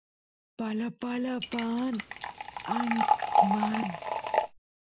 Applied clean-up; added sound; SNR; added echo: none; Liquid; -4 dB; none.